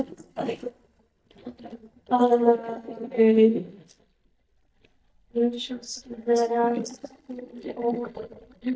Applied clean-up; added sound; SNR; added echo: neural mask model DeepFilterNet 3.